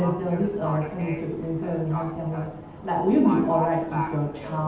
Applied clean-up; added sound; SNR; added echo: none; Livestock, farm animals, working animals; 11 dB; reverberation time 0.8 s.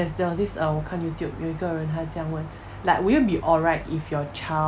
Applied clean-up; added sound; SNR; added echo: none; none; none; none.